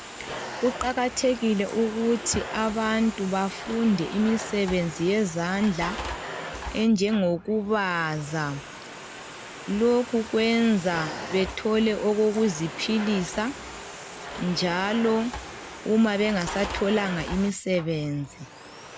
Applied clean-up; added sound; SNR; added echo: none; Domestic sounds, home sounds; 12 dB; none.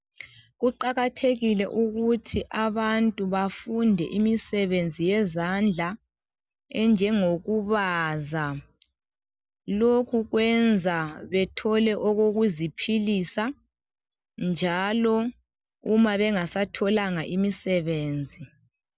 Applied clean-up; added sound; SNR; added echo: none; none; none; none.